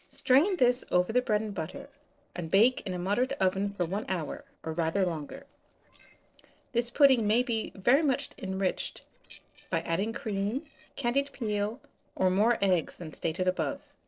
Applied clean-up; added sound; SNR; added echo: neural separator model SepFormer DNS4.